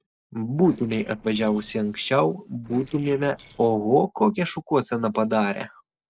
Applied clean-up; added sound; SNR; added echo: neural separator model SepFormer DNS4.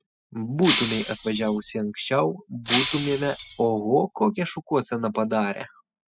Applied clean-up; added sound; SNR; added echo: classical method spectral subtraction.